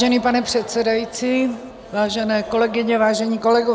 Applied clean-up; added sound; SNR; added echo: none; none; none; none.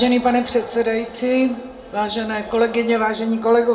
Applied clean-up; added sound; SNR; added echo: none; none; none; reverberation time 0.6 s.